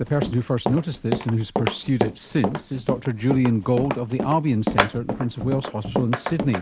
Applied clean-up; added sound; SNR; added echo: none; Run; 4 dB; none.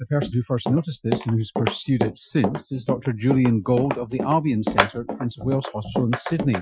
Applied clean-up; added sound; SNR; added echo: classical method Wiener filter.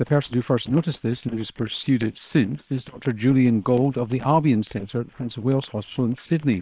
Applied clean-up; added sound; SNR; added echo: neural separator model SepFormer WHAM!.